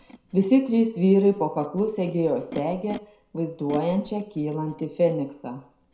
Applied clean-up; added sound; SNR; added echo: none; Animal; 20 dB; reverberation time 0.4 s.